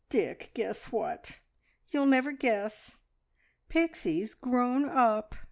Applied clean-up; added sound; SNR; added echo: none; none; none; none.